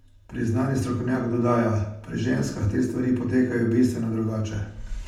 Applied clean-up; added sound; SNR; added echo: none; none; none; reverberation time 0.4 s.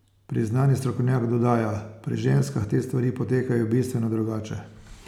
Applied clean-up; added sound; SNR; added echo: none; none; none; none.